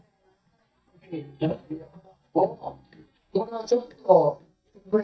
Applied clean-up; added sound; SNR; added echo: neural mask model DeepFilterNet 3.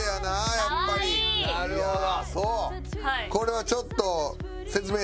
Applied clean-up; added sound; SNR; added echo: none; none; none; none.